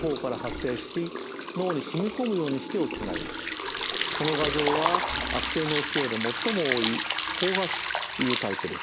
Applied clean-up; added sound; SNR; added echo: none; Liquid; -3 dB; none.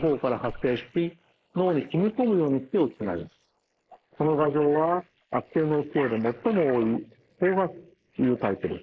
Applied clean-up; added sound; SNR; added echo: neural mask model Resemble Enhance denoiser.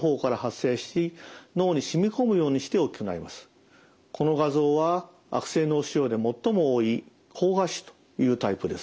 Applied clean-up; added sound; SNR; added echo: none; none; none; none.